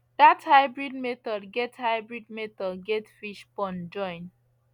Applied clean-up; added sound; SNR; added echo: none; none; none; none.